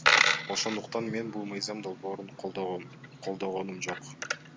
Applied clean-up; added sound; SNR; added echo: none; Coin (dropping); -4 dB; none.